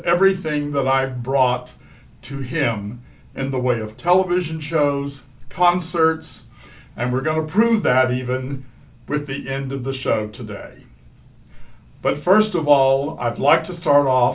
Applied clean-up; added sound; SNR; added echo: none; none; none; none.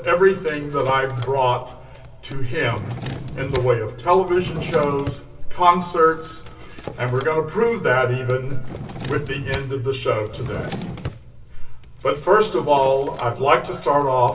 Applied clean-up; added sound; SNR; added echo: none; Drawer open or close; 14 dB; reverberation time 2.8 s.